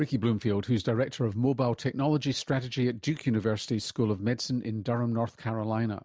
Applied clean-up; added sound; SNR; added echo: none; none; none; none.